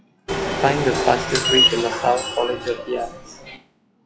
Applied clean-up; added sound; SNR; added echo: classical method log-MMSE.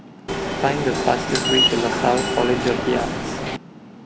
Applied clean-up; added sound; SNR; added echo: none; Subway, metro, underground; -1 dB; none.